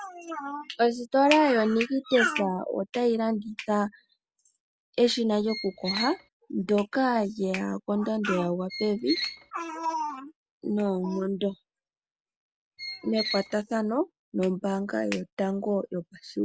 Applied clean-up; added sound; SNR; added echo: none; Squeak; 8 dB; none.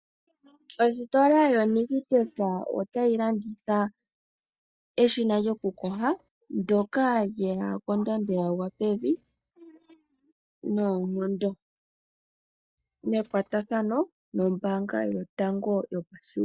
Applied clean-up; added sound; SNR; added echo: neural mask model DeepFilterNet 3.